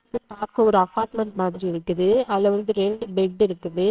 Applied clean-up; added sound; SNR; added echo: neural separator model SepFormer WHAMR!.